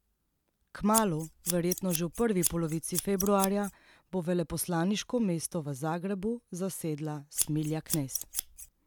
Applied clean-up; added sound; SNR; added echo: none; Scissors; 5 dB; none.